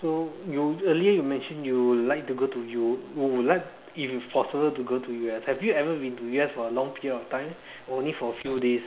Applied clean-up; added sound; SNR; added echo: none; none; none; none.